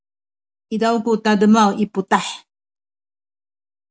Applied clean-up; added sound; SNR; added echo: none; none; none; none.